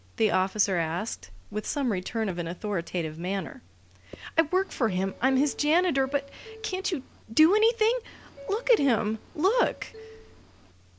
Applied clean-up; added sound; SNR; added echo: none; Subway, metro, underground + Percussion; 19 dB; none.